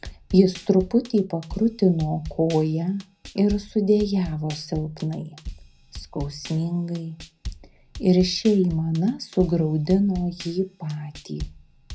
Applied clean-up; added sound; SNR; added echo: none; Drum kit; 16 dB; reverberation time 0.4 s.